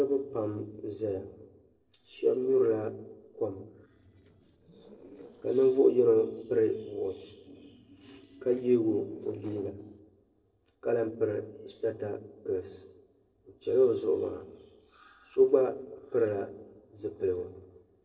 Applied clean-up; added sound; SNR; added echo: neural separator model SepFormer DNS4.